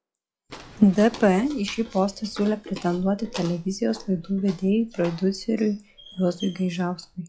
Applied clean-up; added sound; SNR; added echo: classical method log-MMSE.